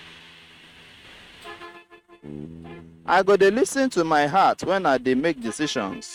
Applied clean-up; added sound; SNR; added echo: neural mask model RNNoise.